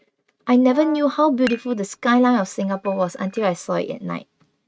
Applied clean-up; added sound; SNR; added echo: neural mask model RNNoise.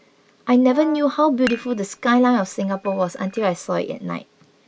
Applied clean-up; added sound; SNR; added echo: none; Brass instrument + Dishes, pots, and pans; 18 dB; none.